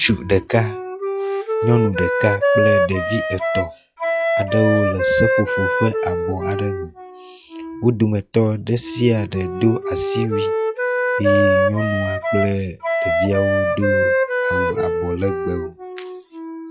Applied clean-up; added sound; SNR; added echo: classical method log-MMSE.